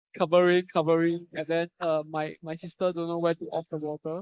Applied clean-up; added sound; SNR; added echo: neural mask model Resemble Enhance denoiser.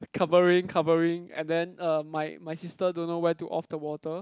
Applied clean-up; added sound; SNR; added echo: none; none; none; none.